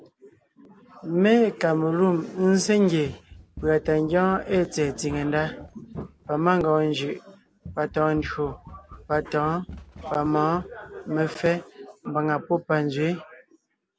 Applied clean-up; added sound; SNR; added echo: none; Run; 19 dB; none.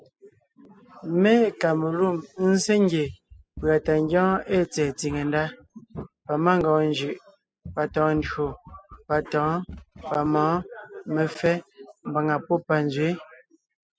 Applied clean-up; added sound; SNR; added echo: classical method spectral subtraction.